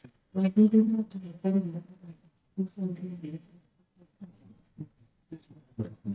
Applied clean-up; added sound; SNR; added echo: neural mask model DeepFilterNet 3.